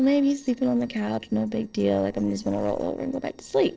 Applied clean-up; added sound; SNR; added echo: neural separator model SepFormer DNS4.